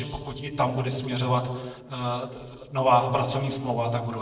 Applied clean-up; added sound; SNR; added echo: neural separator model SepFormer DNS4.